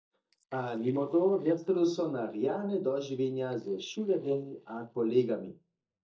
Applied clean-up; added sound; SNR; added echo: neural mask model DeepFilterNet 3.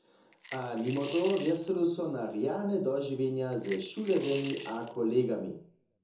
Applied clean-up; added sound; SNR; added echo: none; Coin (dropping) / Glass; 10 dB; reverberation time 0.5 s.